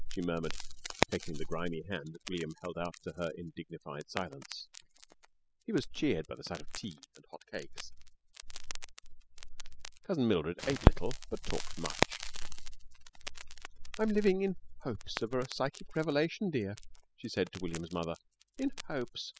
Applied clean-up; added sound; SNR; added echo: classical method spectral subtraction.